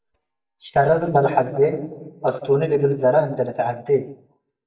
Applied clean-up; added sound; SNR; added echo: neural mask model DeepFilterNet 3.